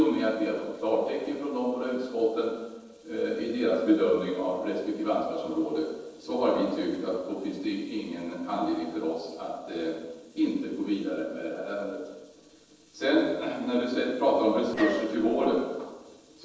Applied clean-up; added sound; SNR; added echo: neural separator model SepFormer DNS4.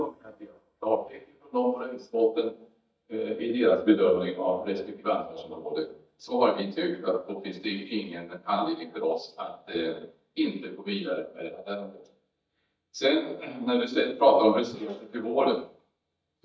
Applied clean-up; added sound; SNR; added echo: neural mask model DeepFilterNet 3.